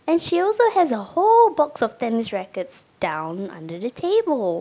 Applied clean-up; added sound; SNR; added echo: none; none; none; none.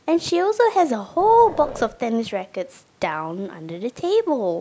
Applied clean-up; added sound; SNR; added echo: none; Growling; 15 dB; none.